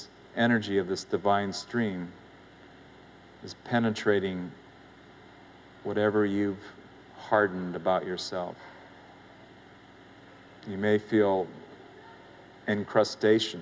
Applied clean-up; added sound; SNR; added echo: none; none; none; none.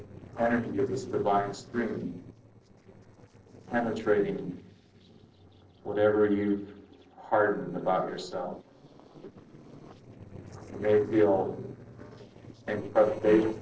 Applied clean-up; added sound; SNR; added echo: neural separator model SepFormer DNS4.